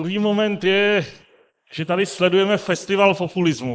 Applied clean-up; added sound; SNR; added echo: neural mask model Resemble Enhance denoiser.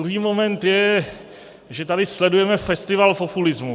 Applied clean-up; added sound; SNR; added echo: none; none; none; none.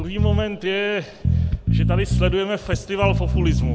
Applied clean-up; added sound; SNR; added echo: none; Bass guitar; -4 dB; none.